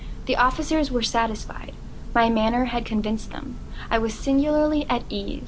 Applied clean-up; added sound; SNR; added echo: none; Church bell; 9 dB; none.